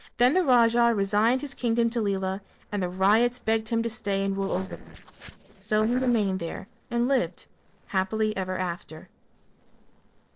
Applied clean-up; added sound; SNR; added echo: neural separator model SepFormer DNS4.